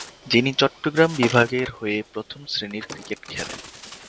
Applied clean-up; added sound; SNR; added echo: none; Bird; 14 dB; none.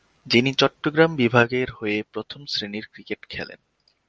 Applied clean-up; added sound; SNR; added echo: none; none; none; none.